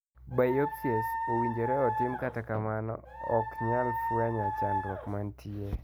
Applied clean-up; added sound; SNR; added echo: none; Dog; 2 dB; none.